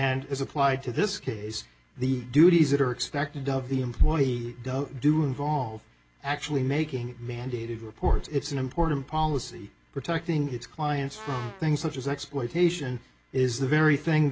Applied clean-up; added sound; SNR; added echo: none; Brass instrument; 17 dB; none.